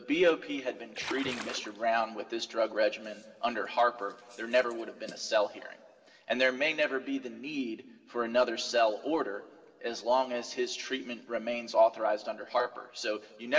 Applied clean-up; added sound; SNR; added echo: none; Splash, splatter; 11 dB; reverberation time 1.4 s.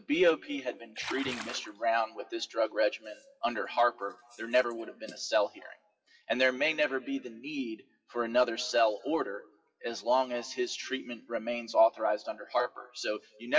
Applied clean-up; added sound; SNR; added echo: classical method WPE with log-MMSE.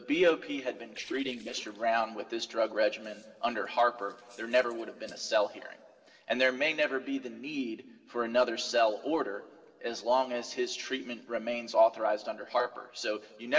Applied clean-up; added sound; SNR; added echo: neural separator model SepFormer DNS4.